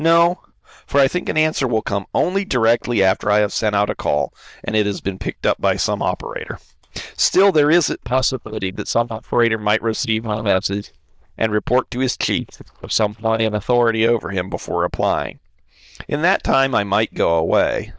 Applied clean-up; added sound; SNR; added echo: neural diffusion model UNIVERSE++.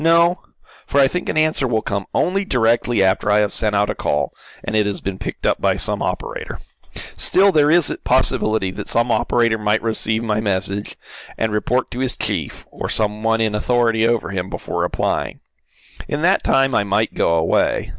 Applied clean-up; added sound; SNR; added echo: none; none; none; none.